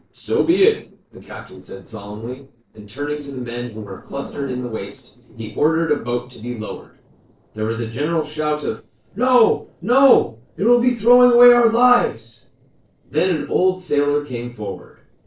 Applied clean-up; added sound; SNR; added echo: neural separator model SepFormer DNS4.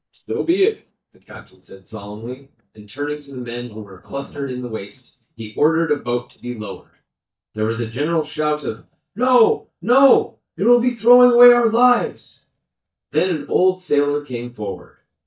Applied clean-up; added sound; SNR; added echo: neural mask model DeepFilterNet 3.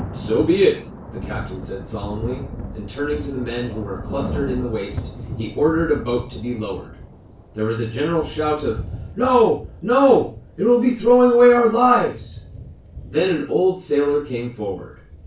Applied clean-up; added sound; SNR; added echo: none; Thunder / Rain; 13 dB; reverberation time 0.3 s.